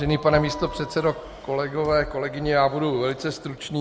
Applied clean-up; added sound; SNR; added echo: none; Squeak; 20 dB; none.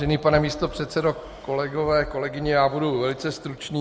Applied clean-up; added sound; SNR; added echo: none; none; none; none.